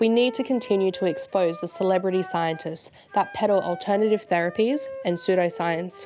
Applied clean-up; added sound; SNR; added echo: none; Wind instrument, woodwind instrument; 16 dB; none.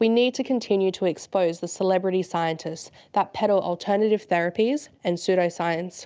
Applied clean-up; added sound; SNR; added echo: none; none; none; none.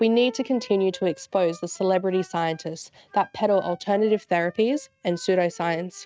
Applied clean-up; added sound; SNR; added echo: neural mask model RNNoise.